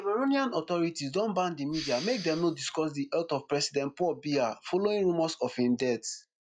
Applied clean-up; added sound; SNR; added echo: classical method log-MMSE.